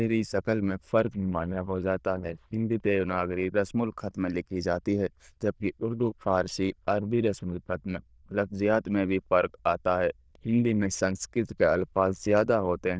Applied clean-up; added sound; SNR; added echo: neural diffusion model UNIVERSE++.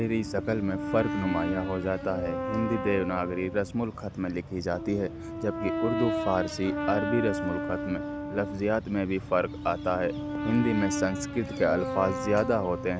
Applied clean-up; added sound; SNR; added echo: none; Brass instrument; 5 dB; none.